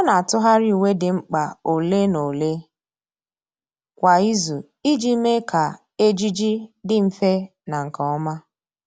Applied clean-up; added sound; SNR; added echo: none; none; none; none.